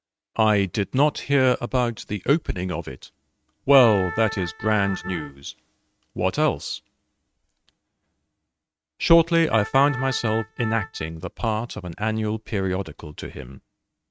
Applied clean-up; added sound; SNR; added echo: neural mask model RNNoise.